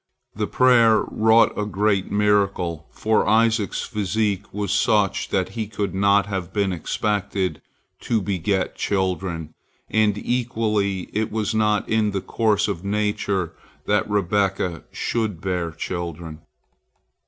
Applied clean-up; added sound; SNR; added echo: none; none; none; none.